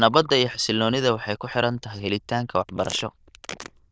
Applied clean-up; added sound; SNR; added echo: neural diffusion model UNIVERSE++.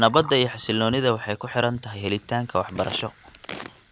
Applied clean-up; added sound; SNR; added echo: none; Gurgling; 20 dB; none.